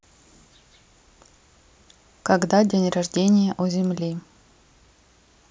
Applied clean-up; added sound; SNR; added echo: none; none; none; none.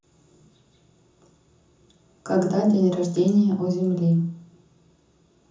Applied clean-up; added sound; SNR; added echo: none; none; none; reverberation time 0.6 s.